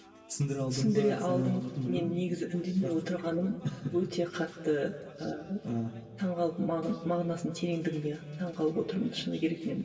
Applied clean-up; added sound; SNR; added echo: none; none; none; reverberation time 2.0 s.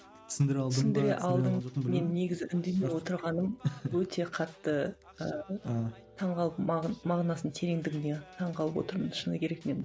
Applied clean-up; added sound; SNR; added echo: none; none; none; none.